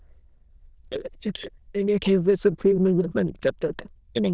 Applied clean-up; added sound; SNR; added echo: neural diffusion model UNIVERSE++.